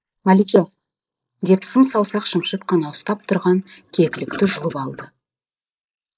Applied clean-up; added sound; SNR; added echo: neural mask model Resemble Enhance denoiser.